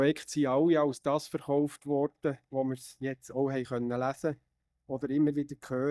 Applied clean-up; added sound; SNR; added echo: neural mask model DeepFilterNet 3.